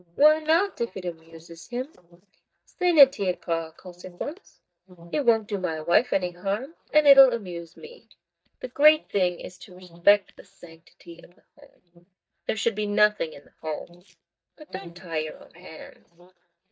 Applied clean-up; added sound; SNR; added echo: neural mask model DeepFilterNet 3.